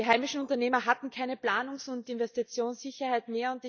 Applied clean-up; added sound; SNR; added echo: neural mask model DeepFilterNet 3.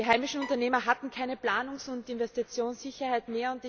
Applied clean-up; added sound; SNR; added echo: none; Bowed string instrument; 15 dB; none.